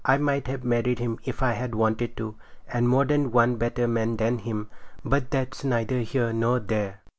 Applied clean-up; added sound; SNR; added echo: none; none; none; none.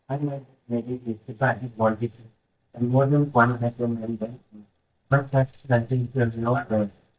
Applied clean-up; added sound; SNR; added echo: neural mask model DeepFilterNet 3.